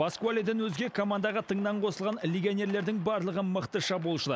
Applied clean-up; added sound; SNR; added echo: none; none; none; none.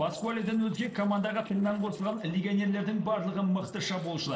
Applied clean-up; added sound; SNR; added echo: neural separator model SepFormer DNS4.